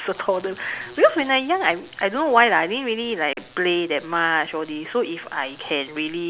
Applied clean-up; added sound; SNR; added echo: none; none; none; none.